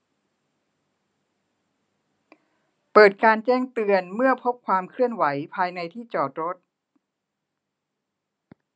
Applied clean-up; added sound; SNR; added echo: none; none; none; none.